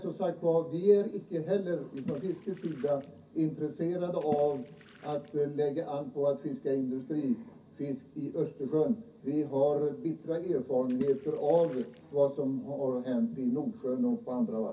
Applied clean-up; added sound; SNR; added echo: none; Water / Splash, splatter; 17 dB; reverberation time 0.3 s.